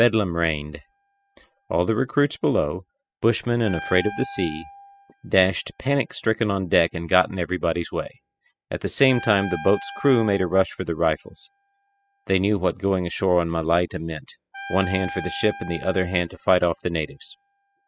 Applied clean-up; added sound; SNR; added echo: classical method spectral subtraction.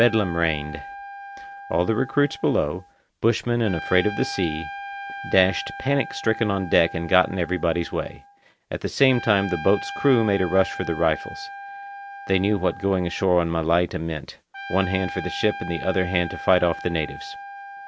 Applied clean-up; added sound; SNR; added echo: none; Trumpet; 13 dB; none.